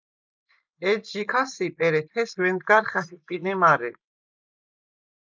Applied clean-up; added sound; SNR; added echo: neural mask model Resemble Enhance denoiser.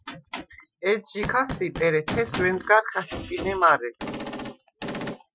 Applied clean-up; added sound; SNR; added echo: classical method Wiener filter.